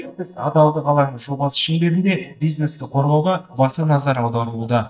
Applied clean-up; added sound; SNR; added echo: neural mask model DeepFilterNet 3.